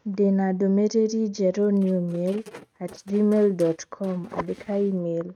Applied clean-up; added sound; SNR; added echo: neural mask model RNNoise.